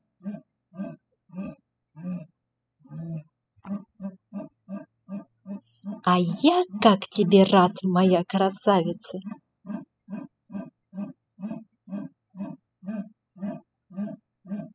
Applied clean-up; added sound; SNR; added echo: classical method spectral subtraction.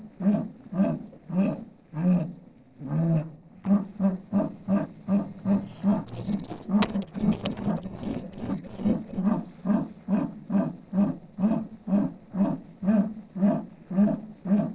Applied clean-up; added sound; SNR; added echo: neural separator model SepFormer DNS4.